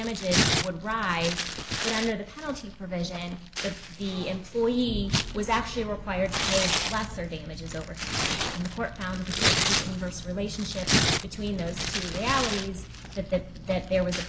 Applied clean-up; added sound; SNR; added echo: none; Tearing; 1 dB; none.